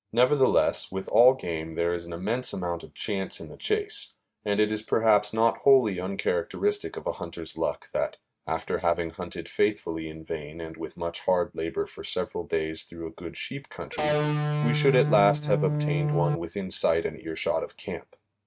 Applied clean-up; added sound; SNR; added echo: neural mask model RNNoise.